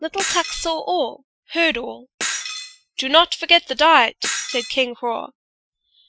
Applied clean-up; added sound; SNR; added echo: classical method Wiener filter.